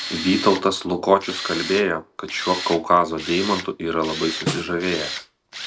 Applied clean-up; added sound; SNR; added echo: none; Snare drum + Tools; 9 dB; none.